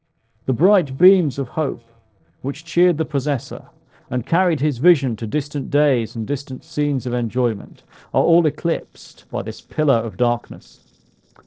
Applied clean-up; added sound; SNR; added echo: neural separator model SepFormer DNS4.